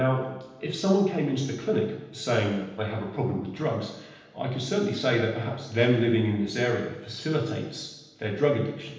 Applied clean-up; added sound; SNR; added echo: none; none; none; reverberation time 0.9 s.